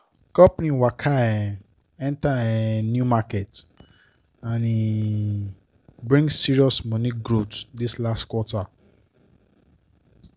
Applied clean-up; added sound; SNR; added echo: none; Keys jangling; 19 dB; none.